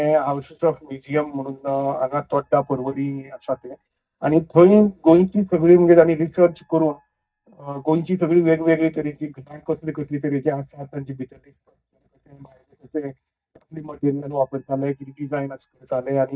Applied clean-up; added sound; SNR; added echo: neural mask model DeepFilterNet 3.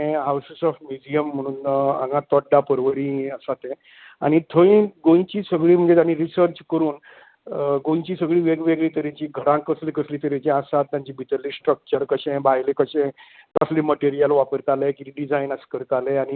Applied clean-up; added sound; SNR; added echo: none; none; none; none.